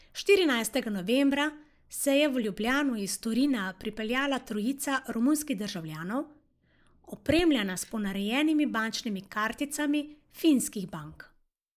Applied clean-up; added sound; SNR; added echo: neural mask model Resemble Enhance denoiser.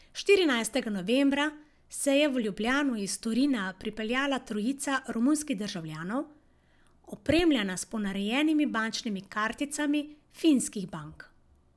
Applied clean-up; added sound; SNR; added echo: none; none; none; none.